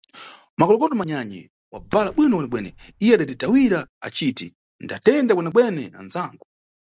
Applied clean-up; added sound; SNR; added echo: none; Fireworks; 19 dB; none.